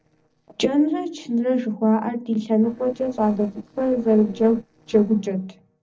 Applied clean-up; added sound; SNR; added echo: neural separator model SepFormer DNS4.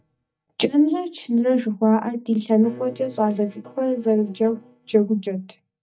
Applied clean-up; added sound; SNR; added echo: neural mask model DeepFilterNet 3.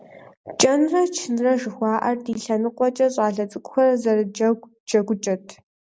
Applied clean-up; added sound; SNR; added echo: none; none; none; none.